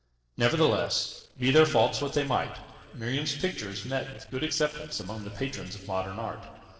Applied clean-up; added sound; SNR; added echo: neural separator model SepFormer DNS4.